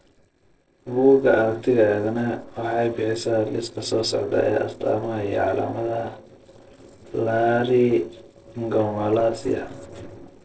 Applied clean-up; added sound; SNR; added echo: neural separator model SepFormer DNS4.